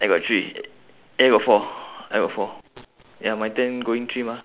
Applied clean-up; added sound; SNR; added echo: none; none; none; none.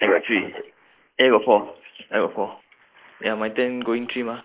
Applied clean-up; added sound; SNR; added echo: neural mask model Resemble Enhance denoiser.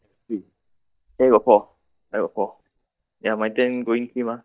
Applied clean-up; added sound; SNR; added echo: neural mask model DeepFilterNet 3.